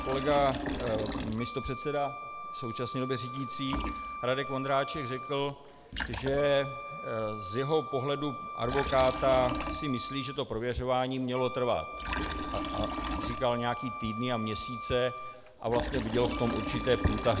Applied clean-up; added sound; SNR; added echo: none; Liquid + Wind instrument, woodwind instrument; 5 dB; none.